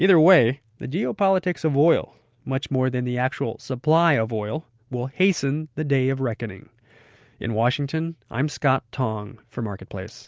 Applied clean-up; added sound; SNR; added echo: none; none; none; none.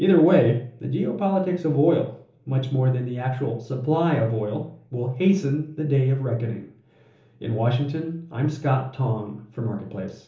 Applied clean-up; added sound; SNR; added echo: none; none; none; reverberation time 1.2 s.